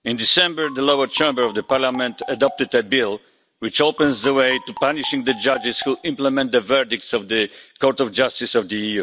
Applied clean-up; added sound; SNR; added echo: none; Marimba, xylophone; 17 dB; none.